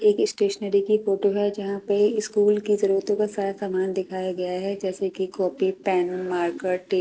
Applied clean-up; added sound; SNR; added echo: none; none; none; none.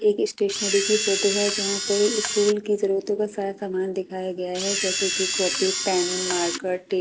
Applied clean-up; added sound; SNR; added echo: none; Camera; 2 dB; none.